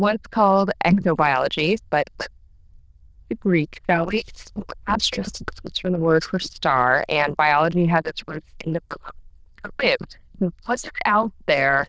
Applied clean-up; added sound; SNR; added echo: neural diffusion model UNIVERSE++.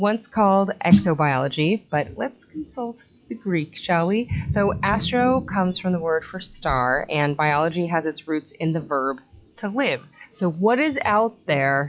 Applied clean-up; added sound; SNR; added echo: classical method log-MMSE.